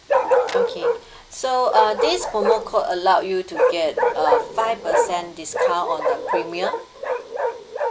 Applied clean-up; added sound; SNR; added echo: none; Bark; -1 dB; none.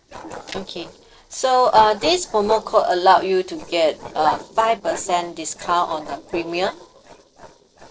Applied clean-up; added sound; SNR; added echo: neural separator model SepFormer DNS4.